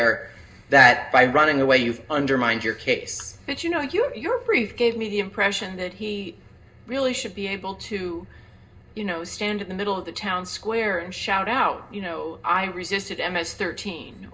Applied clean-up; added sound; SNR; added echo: none; none; none; reverberation time 0.2 s.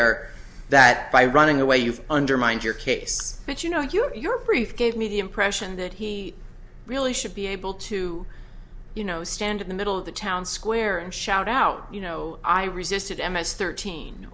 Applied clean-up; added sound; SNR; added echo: none; none; none; none.